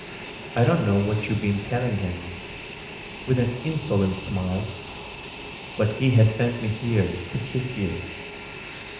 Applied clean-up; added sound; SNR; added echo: none; Fixed-wing aircraft, airplane; 11 dB; reverberation time 0.9 s.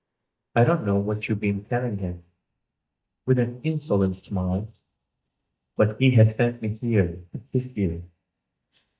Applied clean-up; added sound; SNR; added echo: neural mask model DeepFilterNet 3.